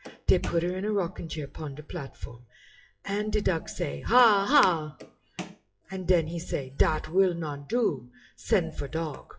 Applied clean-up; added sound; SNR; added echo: classical method WPE with log-MMSE.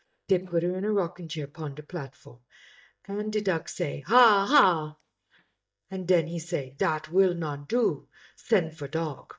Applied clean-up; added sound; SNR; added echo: neural mask model DeepFilterNet 3.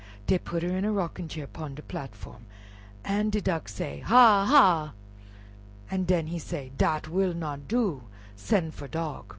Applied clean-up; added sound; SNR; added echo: none; none; none; none.